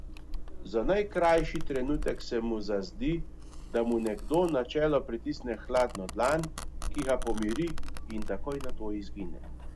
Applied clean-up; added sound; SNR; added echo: none; Domestic sounds, home sounds; 5 dB; none.